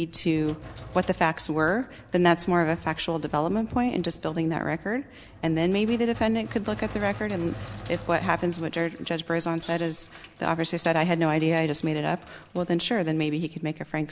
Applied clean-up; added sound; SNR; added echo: none; Sink (filling or washing) + Hi-hat; 18 dB; none.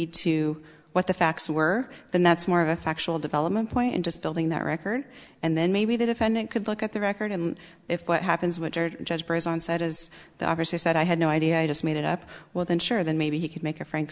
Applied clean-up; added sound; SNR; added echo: none; none; none; none.